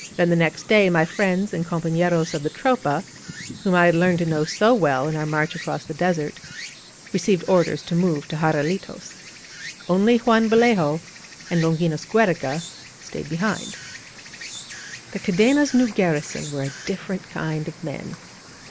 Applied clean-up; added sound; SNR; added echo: none; Insect; 17 dB; none.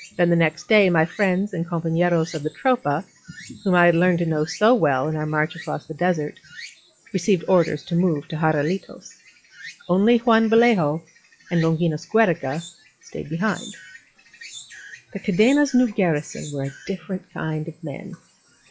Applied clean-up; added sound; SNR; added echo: classical method log-MMSE.